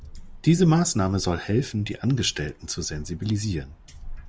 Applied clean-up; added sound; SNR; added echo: none; none; none; none.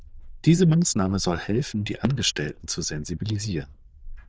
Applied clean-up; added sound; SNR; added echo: neural diffusion model UNIVERSE++.